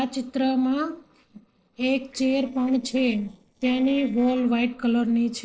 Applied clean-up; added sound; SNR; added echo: neural separator model SepFormer DNS4.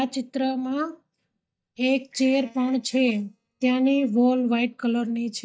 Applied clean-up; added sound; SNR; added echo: neural mask model DeepFilterNet 3.